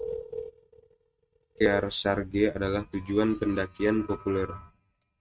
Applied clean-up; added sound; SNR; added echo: neural mask model RNNoise.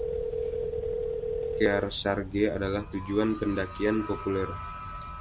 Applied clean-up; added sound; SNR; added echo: none; Telephone; 4 dB; none.